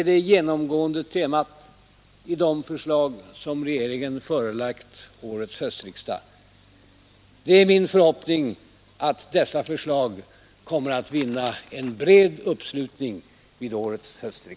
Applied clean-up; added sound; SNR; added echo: none; none; none; none.